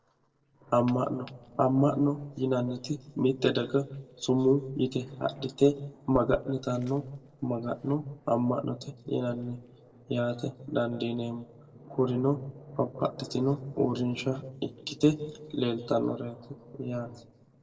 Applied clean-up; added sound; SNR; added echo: neural separator model SepFormer DNS4.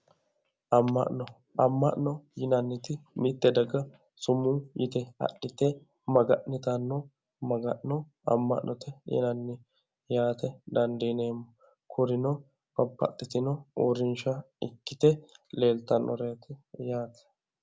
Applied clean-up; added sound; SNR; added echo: none; none; none; none.